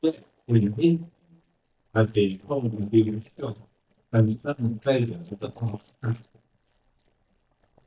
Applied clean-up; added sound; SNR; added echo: neural mask model DeepFilterNet 3.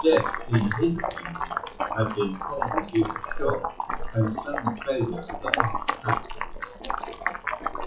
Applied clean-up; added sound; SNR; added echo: classical method WPE with log-MMSE.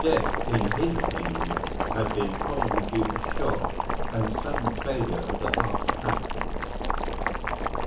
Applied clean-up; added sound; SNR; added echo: none; Boiling; -3 dB; reverberation time 0.8 s.